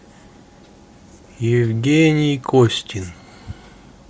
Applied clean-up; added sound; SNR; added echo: none; none; none; none.